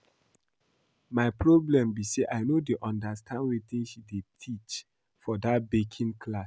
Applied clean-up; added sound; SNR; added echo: none; none; none; none.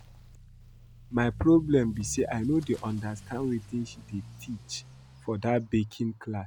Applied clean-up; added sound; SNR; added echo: none; Accelerating, revving, vroom / Motor vehicle (road); 17 dB; none.